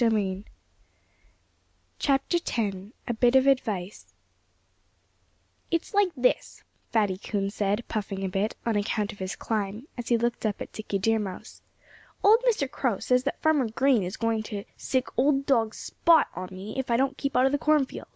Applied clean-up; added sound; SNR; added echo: none; none; none; none.